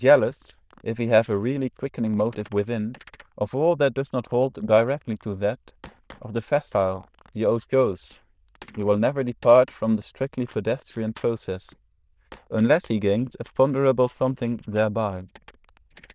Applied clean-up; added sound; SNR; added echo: neural diffusion model UNIVERSE++.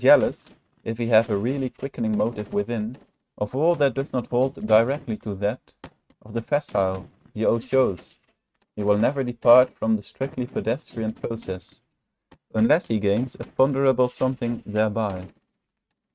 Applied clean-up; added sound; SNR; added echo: neural mask model RNNoise.